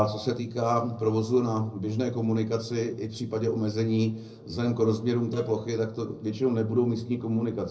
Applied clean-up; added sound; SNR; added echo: neural separator model SepFormer DNS4.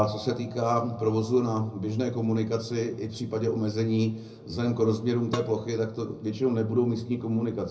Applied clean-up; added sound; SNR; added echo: none; Dishes, pots, and pans; 13 dB; reverberation time 0.4 s.